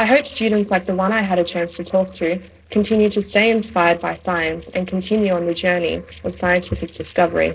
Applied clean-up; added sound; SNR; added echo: neural separator model SepFormer DNS4.